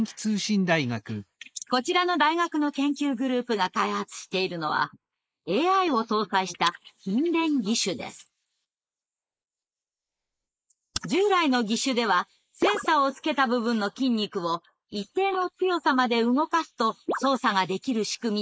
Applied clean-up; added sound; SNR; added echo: neural mask model Resemble Enhance denoiser.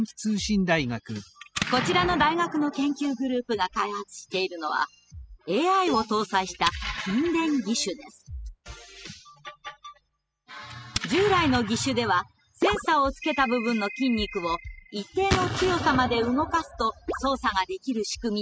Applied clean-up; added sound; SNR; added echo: classical method spectral subtraction.